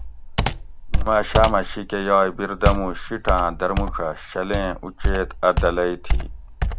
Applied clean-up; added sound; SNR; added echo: none; Computer keyboard; 1 dB; none.